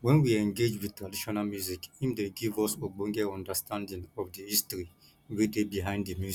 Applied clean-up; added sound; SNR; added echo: none; none; none; none.